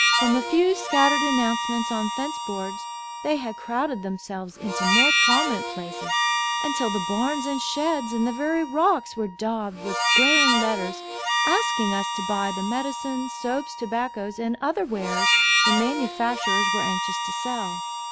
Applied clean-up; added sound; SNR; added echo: none; Harmonica; -1 dB; none.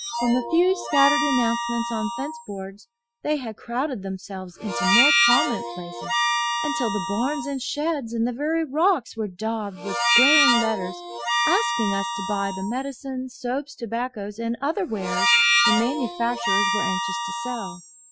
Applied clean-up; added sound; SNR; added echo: classical method Wiener filter.